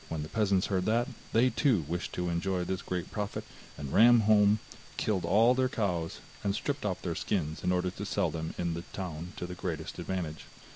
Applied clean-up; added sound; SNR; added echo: none; none; none; none.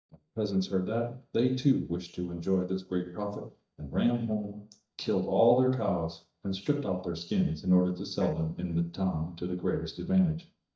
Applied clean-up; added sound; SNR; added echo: neural mask model DeepFilterNet 3.